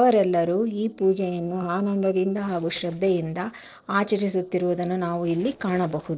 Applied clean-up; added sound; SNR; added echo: neural separator model SepFormer DNS4.